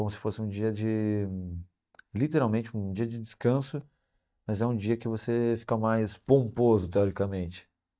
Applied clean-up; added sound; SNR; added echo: neural mask model DeepFilterNet 3.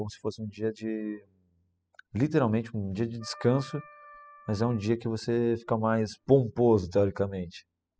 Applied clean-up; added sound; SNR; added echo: classical method spectral subtraction.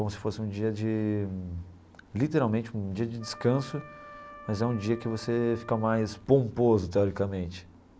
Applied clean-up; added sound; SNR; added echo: none; Wind instrument, woodwind instrument; 19 dB; none.